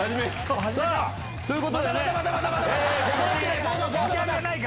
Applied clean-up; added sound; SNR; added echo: none; none; none; none.